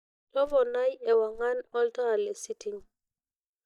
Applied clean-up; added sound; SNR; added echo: neural mask model DeepFilterNet 3.